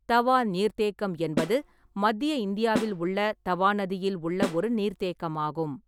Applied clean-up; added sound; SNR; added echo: none; Snare drum; 10 dB; none.